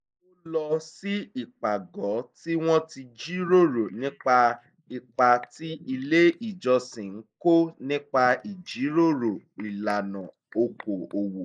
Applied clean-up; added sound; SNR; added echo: neural mask model Resemble Enhance denoiser.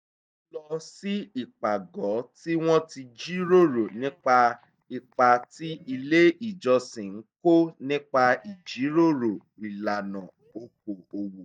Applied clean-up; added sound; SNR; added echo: neural mask model DeepFilterNet 3.